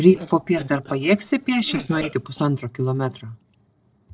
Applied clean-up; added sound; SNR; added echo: neural separator model SepFormer DNS4.